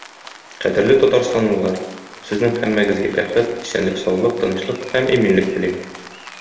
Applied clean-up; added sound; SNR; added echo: none; Rain; 19 dB; reverberation time 1.1 s.